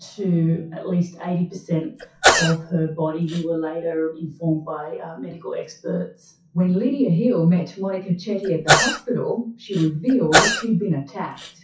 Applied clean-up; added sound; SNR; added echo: classical method WPE with log-MMSE.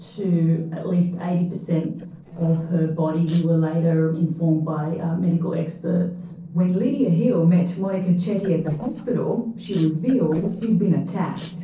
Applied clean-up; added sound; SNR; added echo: neural separator model SepFormer DNS4.